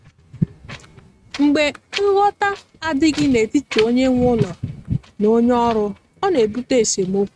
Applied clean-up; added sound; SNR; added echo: neural mask model RNNoise.